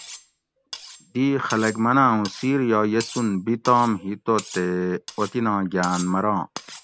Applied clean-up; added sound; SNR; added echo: none; Cutlery, silverware; 18 dB; none.